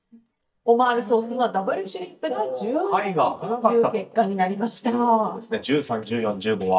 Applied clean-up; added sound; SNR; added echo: neural mask model DeepFilterNet 3.